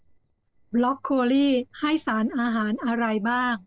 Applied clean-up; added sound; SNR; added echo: neural separator model SepFormer DNS4.